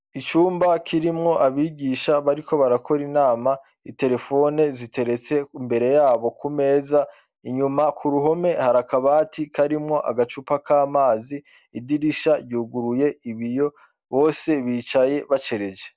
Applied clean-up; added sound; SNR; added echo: none; none; none; none.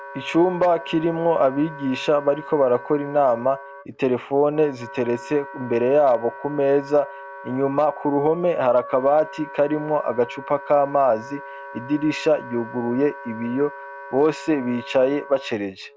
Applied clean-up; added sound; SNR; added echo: none; Wind instrument, woodwind instrument; 16 dB; none.